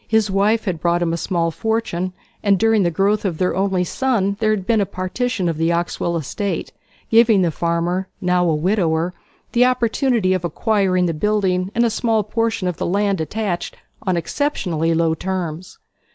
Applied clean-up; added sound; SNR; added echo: none; none; none; none.